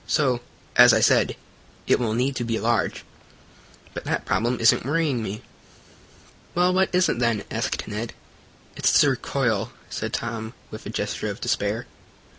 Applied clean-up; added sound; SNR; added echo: none; none; none; none.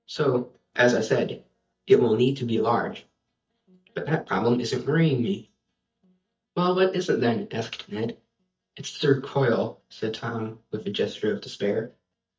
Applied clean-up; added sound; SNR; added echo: neural mask model DeepFilterNet 3.